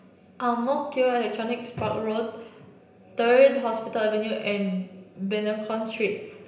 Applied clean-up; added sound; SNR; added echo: none; none; none; reverberation time 0.9 s.